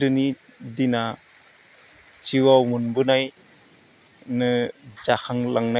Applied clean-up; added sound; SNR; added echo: none; none; none; none.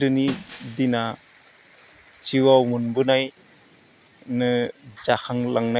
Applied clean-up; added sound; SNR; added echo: none; Shatter; 20 dB; none.